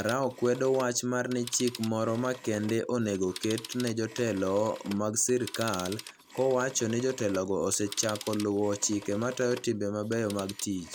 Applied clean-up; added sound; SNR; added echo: none; Telephone; 16 dB; none.